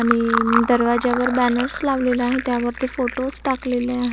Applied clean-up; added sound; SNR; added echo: none; Fill (with liquid); 7 dB; none.